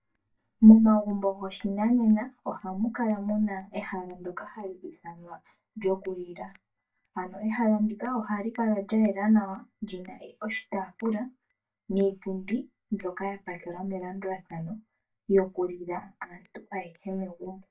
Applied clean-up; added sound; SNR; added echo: neural mask model DeepFilterNet 3.